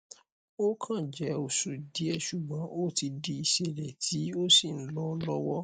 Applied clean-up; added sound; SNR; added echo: neural mask model DeepFilterNet 3.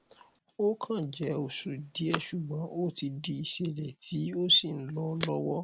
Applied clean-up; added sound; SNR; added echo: none; Telephone; 16 dB; none.